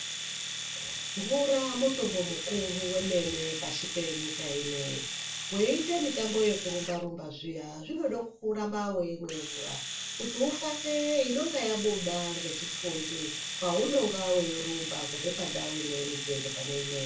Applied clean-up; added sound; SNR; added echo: none; Domestic sounds, home sounds; 5 dB; reverberation time 0.3 s.